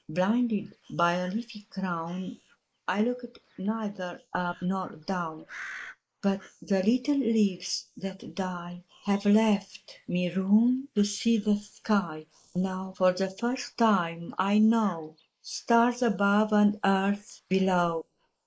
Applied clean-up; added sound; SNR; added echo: neural mask model Resemble Enhance denoiser.